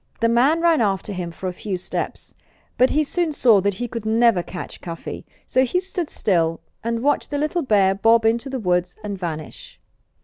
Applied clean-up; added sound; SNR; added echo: none; none; none; none.